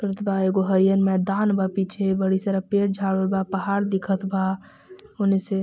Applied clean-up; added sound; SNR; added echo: none; none; none; none.